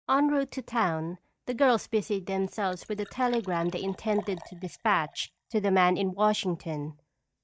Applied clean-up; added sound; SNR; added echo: neural mask model DeepFilterNet 3.